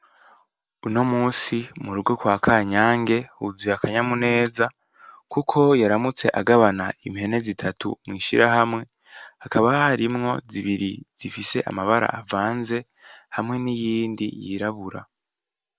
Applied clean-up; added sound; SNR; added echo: none; none; none; none.